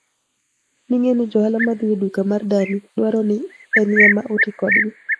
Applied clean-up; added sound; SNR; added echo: neural mask model Resemble Enhance denoiser.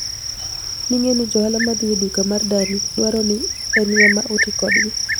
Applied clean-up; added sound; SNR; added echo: none; Cricket; 0 dB; none.